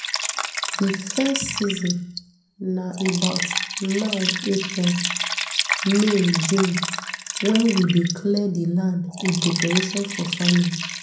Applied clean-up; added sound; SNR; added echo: none; Liquid; 5 dB; reverberation time 0.6 s.